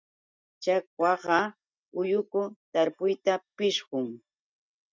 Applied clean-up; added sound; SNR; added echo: neural mask model DeepFilterNet 3.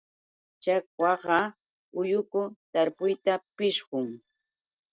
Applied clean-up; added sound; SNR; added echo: neural separator model SepFormer DNS4.